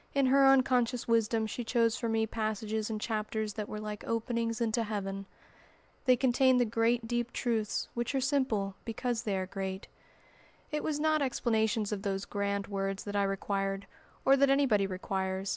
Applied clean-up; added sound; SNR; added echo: none; none; none; none.